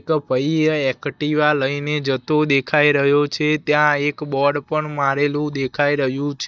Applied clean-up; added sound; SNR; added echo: neural mask model DeepFilterNet 3.